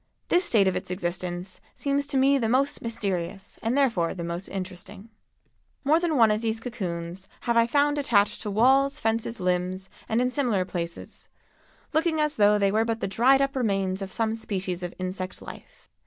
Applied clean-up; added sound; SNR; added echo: none; none; none; none.